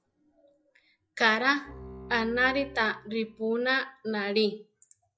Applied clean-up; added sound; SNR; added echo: classical method log-MMSE.